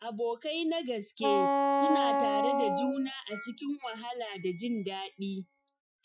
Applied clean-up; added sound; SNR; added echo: classical method Wiener filter.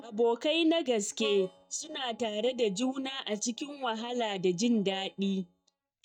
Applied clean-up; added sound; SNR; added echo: neural mask model DeepFilterNet 3.